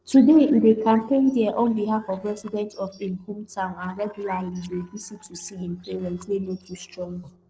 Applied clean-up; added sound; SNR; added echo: neural separator model SepFormer DNS4.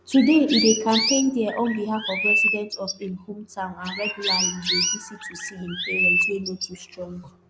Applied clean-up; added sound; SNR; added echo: none; Chirp, tweet; 1 dB; none.